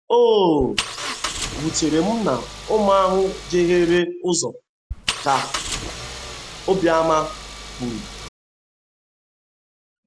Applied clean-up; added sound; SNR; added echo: none; Engine; 9 dB; none.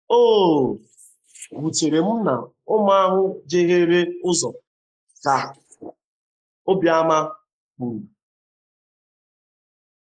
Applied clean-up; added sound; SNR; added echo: neural mask model Resemble Enhance denoiser.